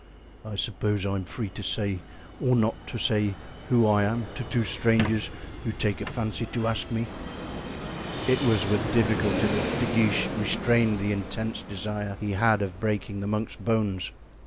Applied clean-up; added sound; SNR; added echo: none; Fixed-wing aircraft, airplane + Squeak; 8 dB; none.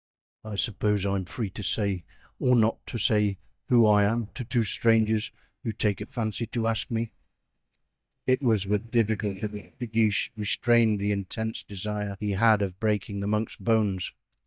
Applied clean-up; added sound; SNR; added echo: neural mask model DeepFilterNet 3.